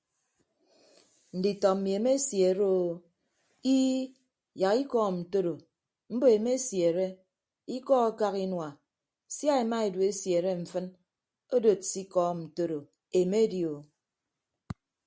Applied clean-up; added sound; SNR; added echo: none; none; none; none.